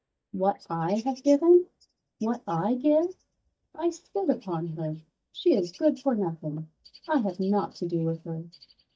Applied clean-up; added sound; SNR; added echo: neural mask model DeepFilterNet 3.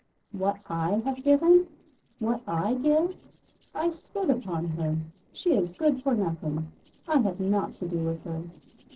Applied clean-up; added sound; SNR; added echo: neural separator model SepFormer DNS4.